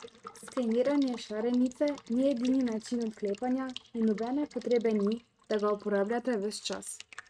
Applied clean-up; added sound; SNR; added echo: neural mask model RNNoise.